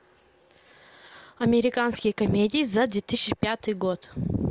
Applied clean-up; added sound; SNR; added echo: none; none; none; none.